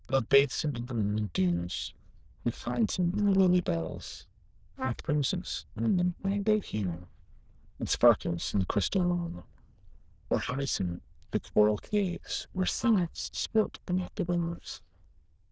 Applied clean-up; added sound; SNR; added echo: neural diffusion model UNIVERSE++.